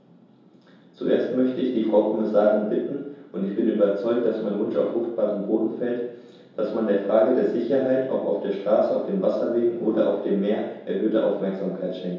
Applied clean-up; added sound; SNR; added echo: none; none; none; reverberation time 0.8 s.